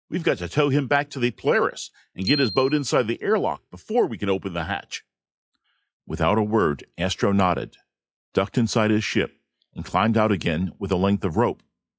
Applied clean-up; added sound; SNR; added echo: classical method log-MMSE.